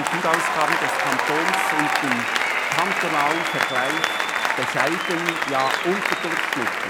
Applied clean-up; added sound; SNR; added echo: none; Applause; -5 dB; none.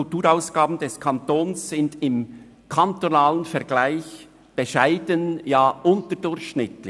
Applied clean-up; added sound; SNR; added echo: none; none; none; none.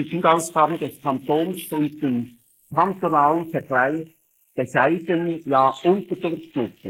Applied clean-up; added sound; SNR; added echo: neural mask model Resemble Enhance denoiser.